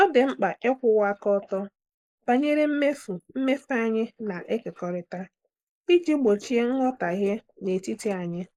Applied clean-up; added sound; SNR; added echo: neural mask model Resemble Enhance denoiser.